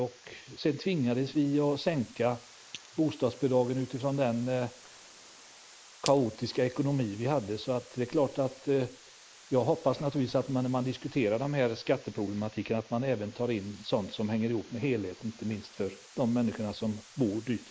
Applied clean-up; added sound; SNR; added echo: neural mask model Resemble Enhance denoiser.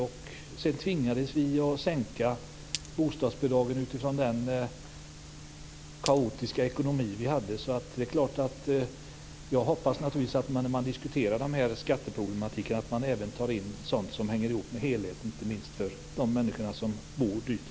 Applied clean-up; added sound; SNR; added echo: none; Glass; 13 dB; none.